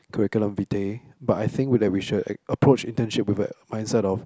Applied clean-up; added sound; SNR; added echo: none; none; none; none.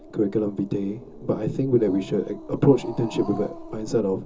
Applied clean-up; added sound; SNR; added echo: none; Growling; 15 dB; reverberation time 0.2 s.